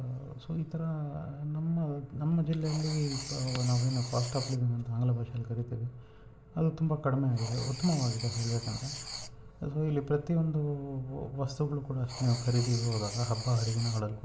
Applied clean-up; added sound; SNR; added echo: none; Writing; 14 dB; reverberation time 0.9 s.